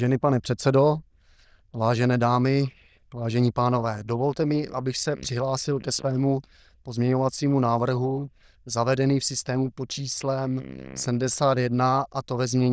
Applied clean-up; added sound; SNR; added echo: neural diffusion model UNIVERSE++.